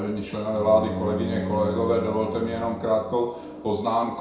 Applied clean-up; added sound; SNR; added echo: none; Bowed string instrument; 8 dB; reverberation time 0.6 s.